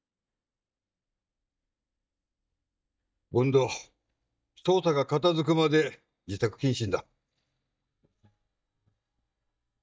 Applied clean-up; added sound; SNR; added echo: neural mask model DeepFilterNet 3.